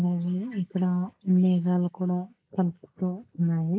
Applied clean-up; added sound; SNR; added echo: neural mask model Resemble Enhance denoiser.